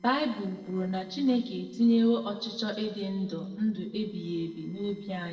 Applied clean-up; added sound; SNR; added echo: neural separator model SepFormer DNS4.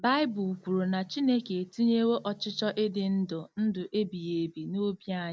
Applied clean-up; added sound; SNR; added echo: none; none; none; none.